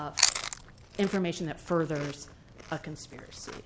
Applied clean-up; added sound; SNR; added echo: none; Chewing, mastication; 2 dB; none.